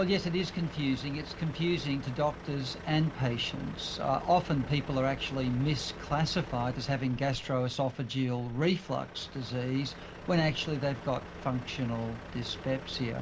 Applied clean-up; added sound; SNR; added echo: none; Truck; 13 dB; none.